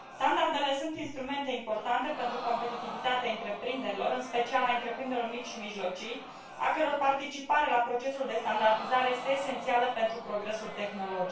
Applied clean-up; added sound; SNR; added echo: none; Crowd; 12 dB; reverberation time 0.3 s.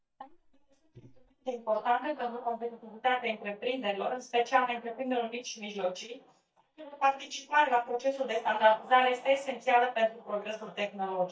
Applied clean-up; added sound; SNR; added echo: neural mask model DeepFilterNet 3.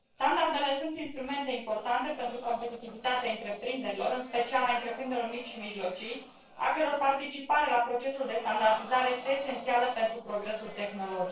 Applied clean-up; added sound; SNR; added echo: neural separator model SepFormer DNS4.